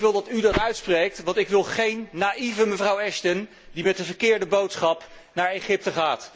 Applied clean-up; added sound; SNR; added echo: none; none; none; none.